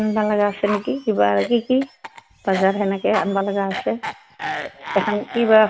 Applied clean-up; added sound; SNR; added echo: none; Cough; 12 dB; none.